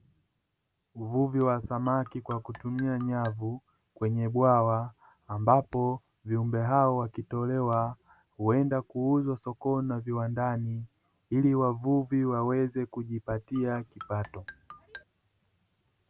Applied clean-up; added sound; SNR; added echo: none; Marimba, xylophone; 19 dB; none.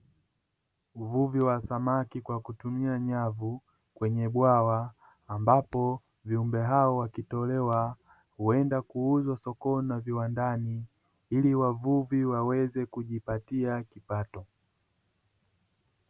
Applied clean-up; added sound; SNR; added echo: none; none; none; none.